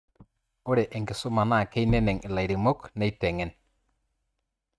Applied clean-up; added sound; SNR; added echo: neural mask model RNNoise.